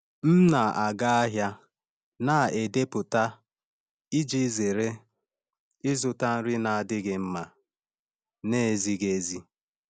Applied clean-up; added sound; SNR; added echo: none; none; none; none.